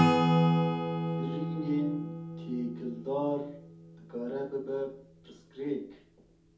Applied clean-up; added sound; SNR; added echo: none; Acoustic guitar / Strum; -5 dB; reverberation time 0.5 s.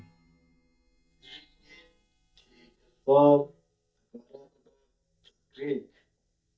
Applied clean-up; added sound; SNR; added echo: neural mask model DeepFilterNet 3.